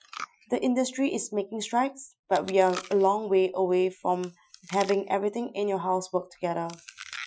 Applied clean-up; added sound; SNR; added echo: classical method Wiener filter.